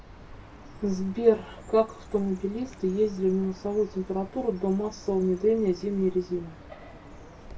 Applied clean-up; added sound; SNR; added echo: none; Chirp, tweet; 18 dB; reverberation time 0.2 s.